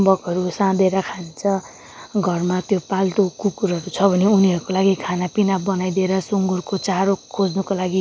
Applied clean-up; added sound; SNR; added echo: none; none; none; none.